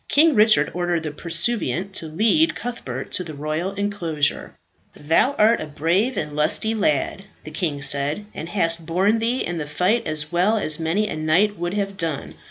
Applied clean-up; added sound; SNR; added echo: none; none; none; none.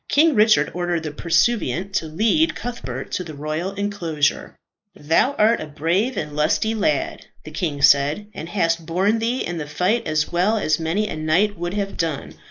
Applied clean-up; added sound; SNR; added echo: neural mask model Resemble Enhance denoiser.